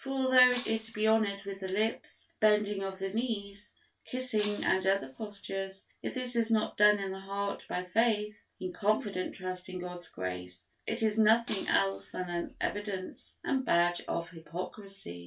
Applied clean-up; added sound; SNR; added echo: none; Shatter; 11 dB; reverberation time 0.2 s.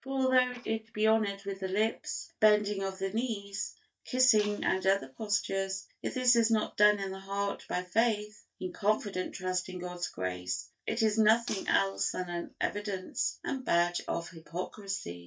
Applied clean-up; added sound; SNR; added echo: neural mask model DeepFilterNet 3.